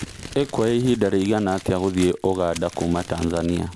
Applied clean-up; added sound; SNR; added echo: none; Crumpling, crinkling; 17 dB; none.